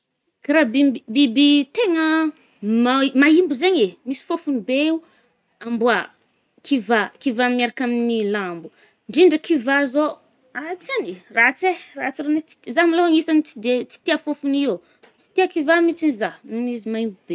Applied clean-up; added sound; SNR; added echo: none; none; none; none.